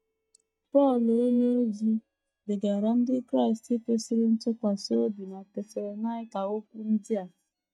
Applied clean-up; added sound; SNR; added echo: neural mask model DeepFilterNet 3.